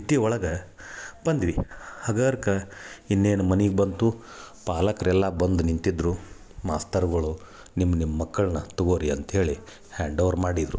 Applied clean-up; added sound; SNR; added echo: none; none; none; none.